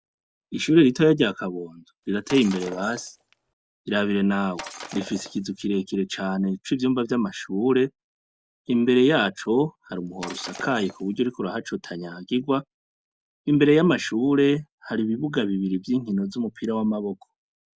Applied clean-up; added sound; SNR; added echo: none; Shatter; 16 dB; none.